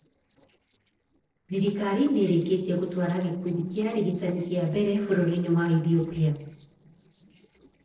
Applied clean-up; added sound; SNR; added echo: neural separator model SepFormer DNS4.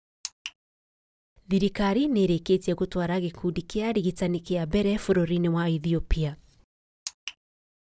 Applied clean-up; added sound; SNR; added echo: none; none; none; none.